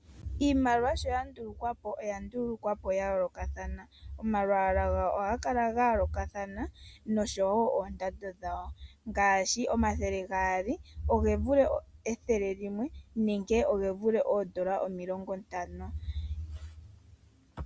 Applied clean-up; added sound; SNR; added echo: none; none; none; none.